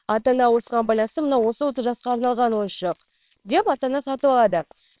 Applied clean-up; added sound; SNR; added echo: neural separator model SepFormer WHAMR!.